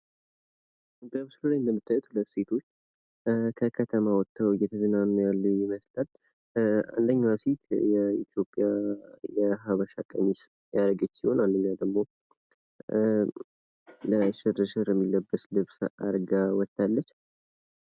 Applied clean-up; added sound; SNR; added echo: none; none; none; none.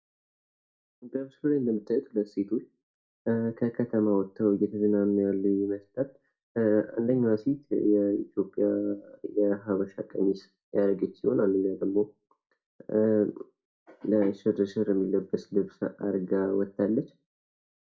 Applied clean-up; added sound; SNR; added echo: none; none; none; reverberation time 0.2 s.